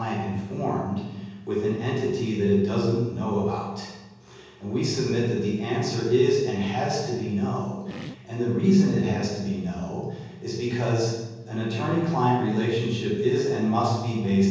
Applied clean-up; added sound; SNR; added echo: none; Fart; 19 dB; reverberation time 1.3 s.